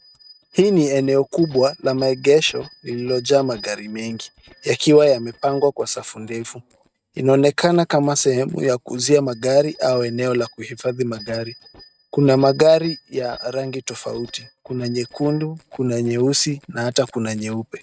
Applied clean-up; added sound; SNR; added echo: neural mask model RNNoise.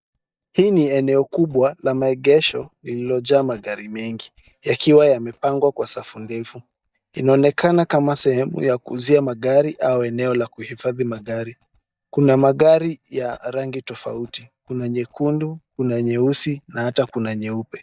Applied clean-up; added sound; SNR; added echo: neural mask model DeepFilterNet 3.